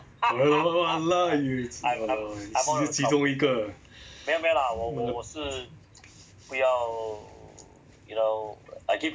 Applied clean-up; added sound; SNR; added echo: none; none; none; none.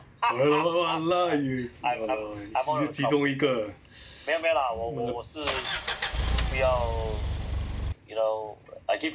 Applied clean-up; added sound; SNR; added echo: none; Engine; 1 dB; none.